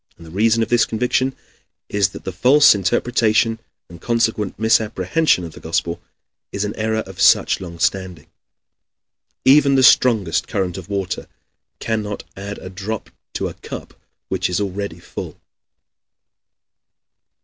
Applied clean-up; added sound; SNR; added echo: none; none; none; none.